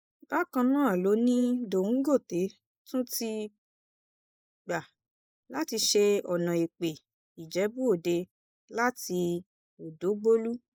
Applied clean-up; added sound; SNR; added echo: neural mask model Resemble Enhance denoiser.